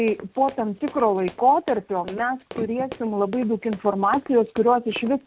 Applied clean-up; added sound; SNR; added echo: none; Run; 17 dB; none.